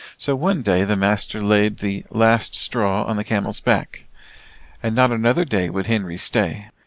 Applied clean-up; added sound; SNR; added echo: neural mask model Resemble Enhance denoiser.